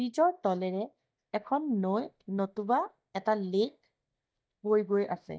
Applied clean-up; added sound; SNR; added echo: neural mask model DeepFilterNet 3.